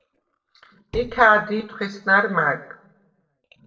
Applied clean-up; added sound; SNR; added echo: neural separator model SepFormer DNS4.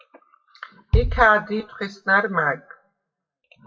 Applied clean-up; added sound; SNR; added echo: classical method WPE with log-MMSE.